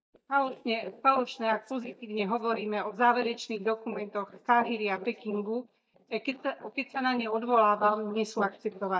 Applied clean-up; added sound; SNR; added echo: neural mask model DeepFilterNet 3.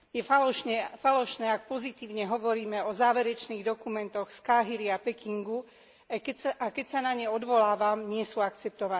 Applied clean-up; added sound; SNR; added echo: none; none; none; none.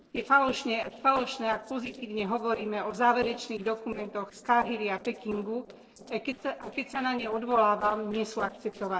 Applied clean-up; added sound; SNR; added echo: neural separator model SepFormer DNS4.